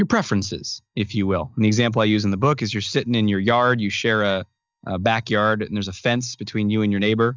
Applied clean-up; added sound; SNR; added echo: neural mask model DeepFilterNet 3.